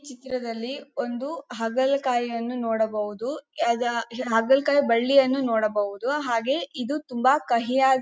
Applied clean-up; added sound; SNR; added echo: none; none; none; none.